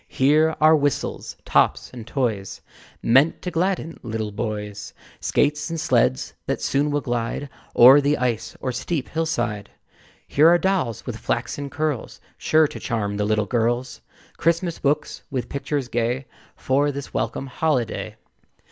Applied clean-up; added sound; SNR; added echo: none; none; none; none.